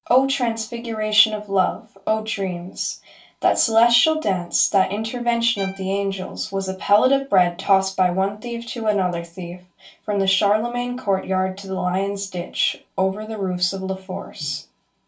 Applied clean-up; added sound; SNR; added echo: none; Bowed string instrument; 18 dB; reverberation time 0.2 s.